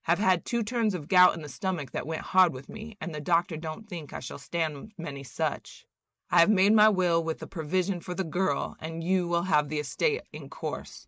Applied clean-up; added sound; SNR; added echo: neural mask model Resemble Enhance denoiser.